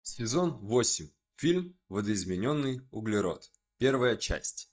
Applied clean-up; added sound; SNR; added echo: neural mask model DeepFilterNet 3.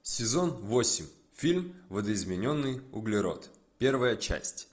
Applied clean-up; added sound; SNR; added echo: none; none; none; none.